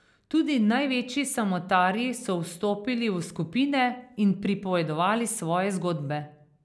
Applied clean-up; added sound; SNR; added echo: none; none; none; none.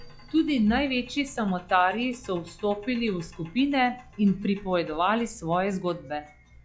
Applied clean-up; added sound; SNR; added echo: classical method log-MMSE.